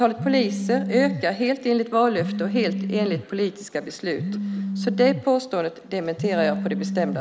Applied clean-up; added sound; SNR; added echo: none; Telephone; 6 dB; none.